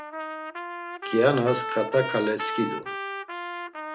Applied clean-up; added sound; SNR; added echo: none; Trumpet; 6 dB; none.